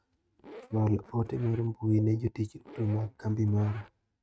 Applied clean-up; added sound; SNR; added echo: neural mask model RNNoise.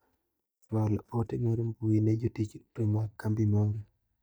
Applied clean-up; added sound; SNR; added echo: neural mask model DeepFilterNet 3.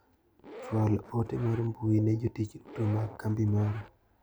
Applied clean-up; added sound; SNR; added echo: none; Zipper (clothing); 17 dB; none.